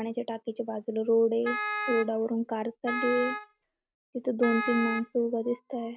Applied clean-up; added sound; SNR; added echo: neural mask model RNNoise.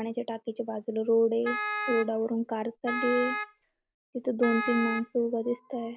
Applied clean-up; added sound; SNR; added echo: none; Wind instrument, woodwind instrument; 5 dB; none.